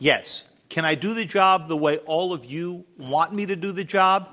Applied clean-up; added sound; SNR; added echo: none; none; none; none.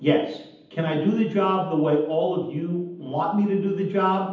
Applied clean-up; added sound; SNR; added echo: none; none; none; reverberation time 0.8 s.